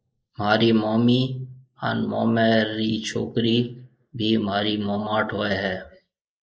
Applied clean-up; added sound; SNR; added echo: neural mask model Resemble Enhance denoiser.